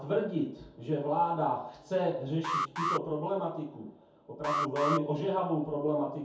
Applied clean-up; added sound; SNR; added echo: none; Alarm; 4 dB; reverberation time 0.6 s.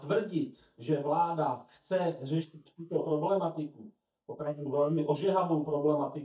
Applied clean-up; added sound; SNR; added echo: neural mask model DeepFilterNet 3.